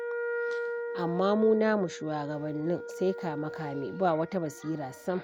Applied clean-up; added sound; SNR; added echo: none; Wind instrument, woodwind instrument; 7 dB; none.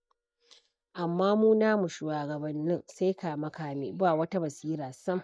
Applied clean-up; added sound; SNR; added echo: neural mask model DeepFilterNet 3.